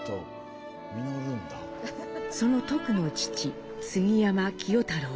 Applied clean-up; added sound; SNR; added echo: none; Wind instrument, woodwind instrument; 17 dB; none.